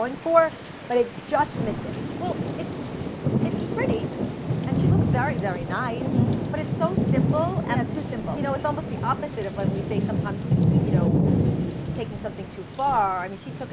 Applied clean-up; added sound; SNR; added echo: none; Thunder / Rain; -3 dB; none.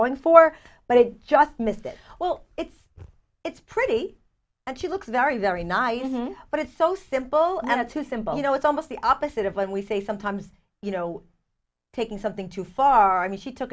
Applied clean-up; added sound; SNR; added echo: none; none; none; none.